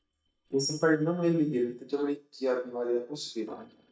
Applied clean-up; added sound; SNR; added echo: neural mask model DeepFilterNet 3.